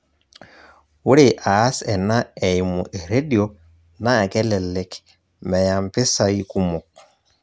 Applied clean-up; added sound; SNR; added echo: none; none; none; none.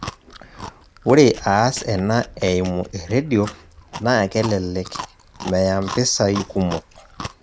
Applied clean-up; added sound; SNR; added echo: none; Chewing, mastication; 15 dB; none.